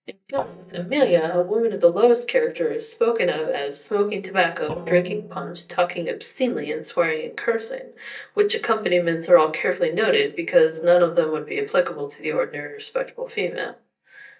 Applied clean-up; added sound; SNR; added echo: neural mask model DeepFilterNet 3.